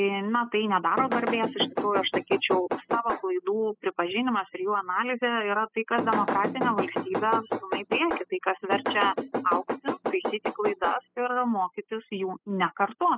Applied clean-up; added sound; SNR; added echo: classical method spectral subtraction.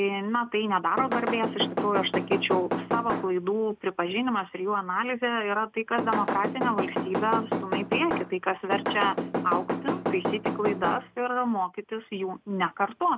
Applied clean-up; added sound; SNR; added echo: none; Knock / Wood; 2 dB; none.